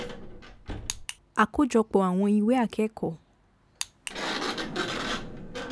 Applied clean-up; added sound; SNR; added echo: none; Sliding door; 8 dB; none.